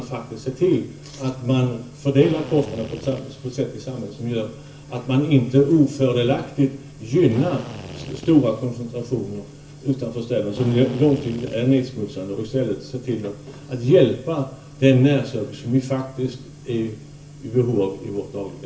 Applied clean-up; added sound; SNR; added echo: none; Drill; 15 dB; reverberation time 0.3 s.